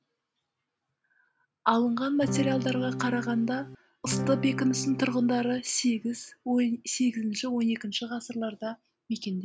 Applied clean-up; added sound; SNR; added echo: none; Acoustic guitar / Strum; 5 dB; none.